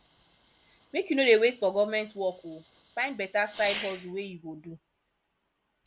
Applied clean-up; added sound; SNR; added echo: none; Fireworks; 17 dB; none.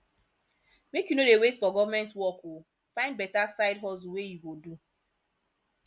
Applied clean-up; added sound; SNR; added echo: none; none; none; none.